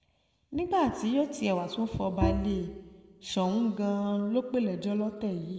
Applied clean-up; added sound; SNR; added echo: none; Bowed string instrument; 6 dB; reverberation time 1.5 s.